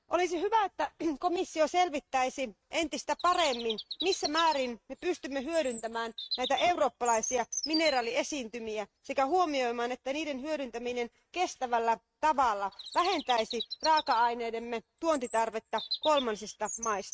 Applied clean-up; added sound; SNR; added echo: neural mask model RNNoise.